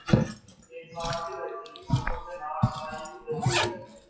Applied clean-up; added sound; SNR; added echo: classical method WPE with log-MMSE.